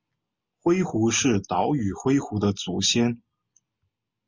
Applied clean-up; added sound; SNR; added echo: none; none; none; none.